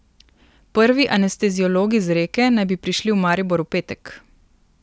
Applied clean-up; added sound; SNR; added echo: none; none; none; none.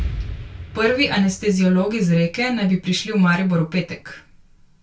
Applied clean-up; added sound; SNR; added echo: none; Explosion; 14 dB; reverberation time 0.2 s.